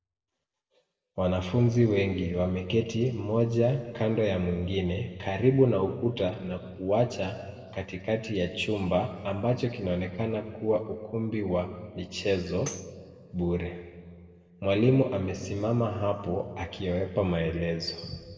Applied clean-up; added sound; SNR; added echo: neural separator model SepFormer DNS4.